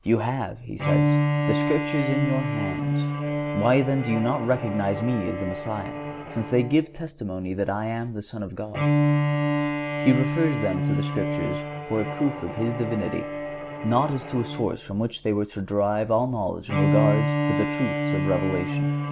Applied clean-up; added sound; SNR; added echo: none; Bowed string instrument; 0 dB; none.